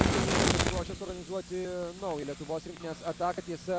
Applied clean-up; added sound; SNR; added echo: none; Fire; -3 dB; none.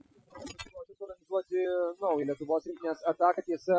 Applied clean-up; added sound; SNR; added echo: classical method Wiener filter.